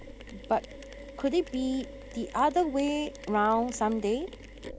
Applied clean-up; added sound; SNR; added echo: none; Mechanisms; 14 dB; none.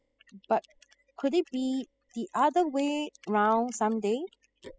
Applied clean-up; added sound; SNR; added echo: classical method spectral subtraction.